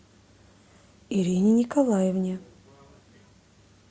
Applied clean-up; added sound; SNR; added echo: none; none; none; none.